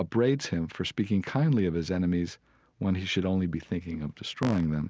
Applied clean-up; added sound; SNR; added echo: none; Fart; 9 dB; none.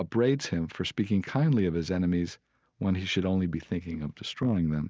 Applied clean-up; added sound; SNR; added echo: neural mask model DeepFilterNet 3.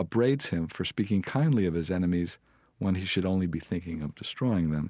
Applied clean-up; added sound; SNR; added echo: none; none; none; none.